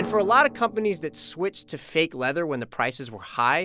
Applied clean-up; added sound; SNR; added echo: none; Drum; 16 dB; none.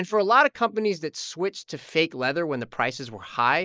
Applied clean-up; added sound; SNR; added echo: neural mask model Resemble Enhance denoiser.